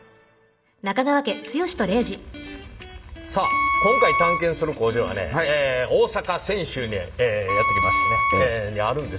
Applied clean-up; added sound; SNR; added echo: none; Wind instrument, woodwind instrument; -1 dB; reverberation time 1.1 s.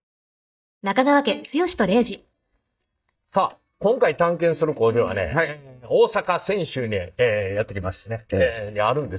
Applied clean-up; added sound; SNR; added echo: neural mask model DeepFilterNet 3.